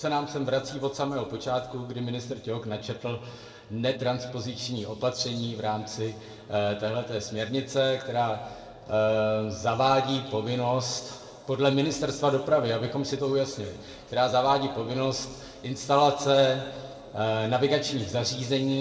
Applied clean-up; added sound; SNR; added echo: none; none; none; reverberation time 1.5 s.